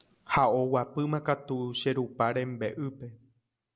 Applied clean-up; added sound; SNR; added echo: none; none; none; none.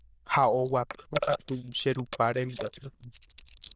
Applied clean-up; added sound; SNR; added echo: neural diffusion model UNIVERSE++.